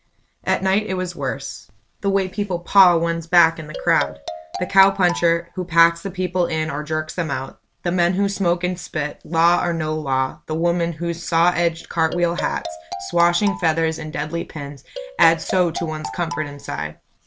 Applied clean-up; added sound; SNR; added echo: none; Marimba, xylophone; 11 dB; none.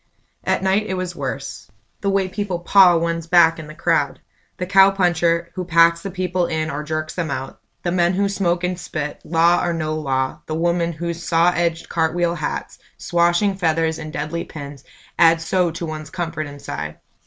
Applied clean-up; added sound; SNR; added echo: none; none; none; none.